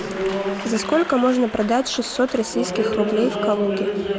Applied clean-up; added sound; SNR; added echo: none; Applause; 4 dB; none.